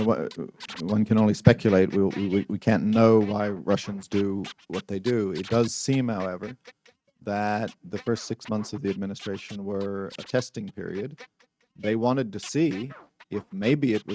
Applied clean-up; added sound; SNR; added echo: neural mask model RNNoise.